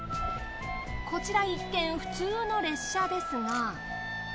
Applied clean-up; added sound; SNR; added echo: none; Run; 12 dB; none.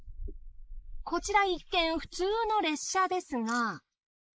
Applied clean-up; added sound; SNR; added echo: neural mask model Resemble Enhance denoiser.